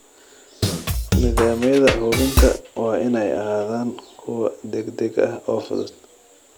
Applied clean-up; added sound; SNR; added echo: none; Drum kit; -2 dB; none.